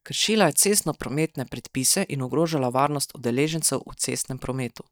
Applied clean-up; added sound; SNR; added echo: neural mask model DeepFilterNet 3.